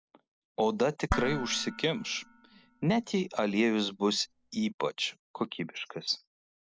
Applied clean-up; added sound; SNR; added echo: none; Dishes, pots, and pans; 9 dB; none.